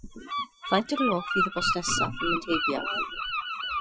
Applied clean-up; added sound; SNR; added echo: classical method Wiener filter.